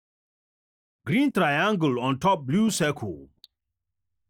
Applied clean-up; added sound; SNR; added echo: neural mask model DeepFilterNet 3.